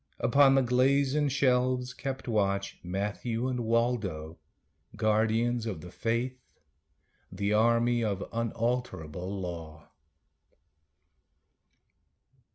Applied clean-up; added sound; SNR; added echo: none; none; none; none.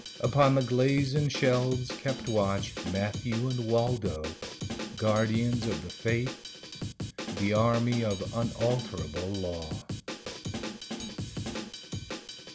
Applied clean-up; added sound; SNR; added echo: none; Drum kit; 8 dB; none.